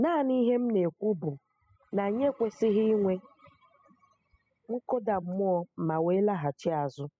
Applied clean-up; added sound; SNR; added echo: classical method spectral subtraction.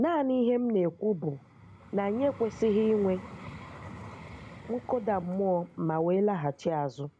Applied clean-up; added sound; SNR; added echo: none; Vehicle; 18 dB; none.